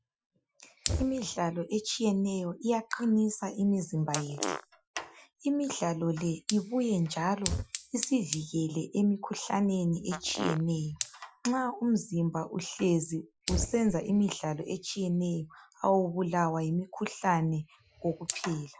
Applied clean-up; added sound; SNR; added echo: classical method Wiener filter.